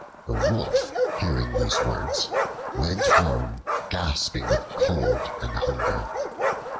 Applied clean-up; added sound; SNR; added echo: none; Bark; -2 dB; none.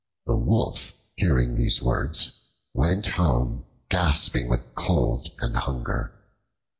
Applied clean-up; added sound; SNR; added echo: none; none; none; none.